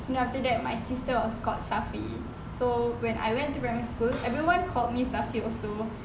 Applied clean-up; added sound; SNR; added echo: none; none; none; none.